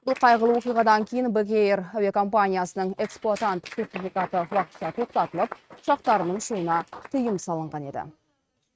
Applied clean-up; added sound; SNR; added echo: neural mask model RNNoise.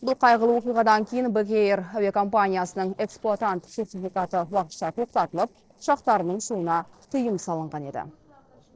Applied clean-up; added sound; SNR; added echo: neural separator model SepFormer DNS4.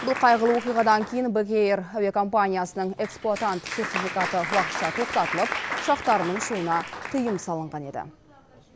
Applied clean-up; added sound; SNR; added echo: none; Applause; 9 dB; none.